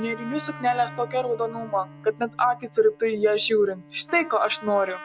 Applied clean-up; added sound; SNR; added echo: none; Trumpet + Bowed string instrument; 17 dB; none.